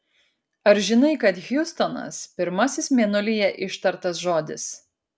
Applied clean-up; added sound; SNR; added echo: none; none; none; none.